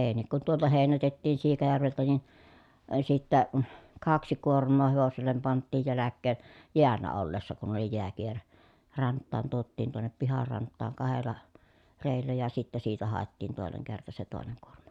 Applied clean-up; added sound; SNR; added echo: none; none; none; none.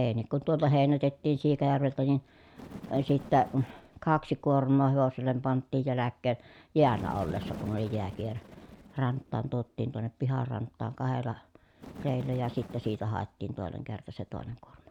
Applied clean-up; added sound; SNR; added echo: none; Bird; 18 dB; none.